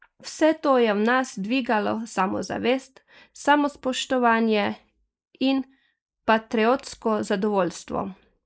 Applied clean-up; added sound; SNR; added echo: neural mask model Resemble Enhance denoiser.